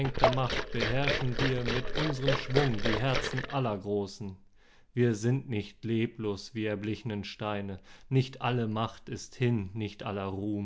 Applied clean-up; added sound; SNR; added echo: none; Liquid; -1 dB; none.